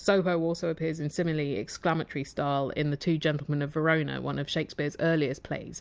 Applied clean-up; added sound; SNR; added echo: none; none; none; none.